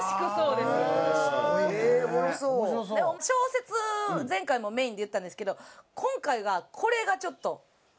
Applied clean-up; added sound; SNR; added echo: none; none; none; none.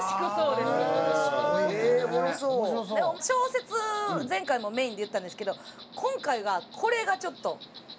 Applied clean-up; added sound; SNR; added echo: none; Insect; 19 dB; none.